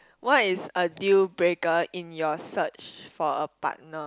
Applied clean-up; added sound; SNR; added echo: none; none; none; none.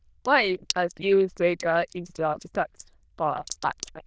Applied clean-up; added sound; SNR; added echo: neural diffusion model UNIVERSE++.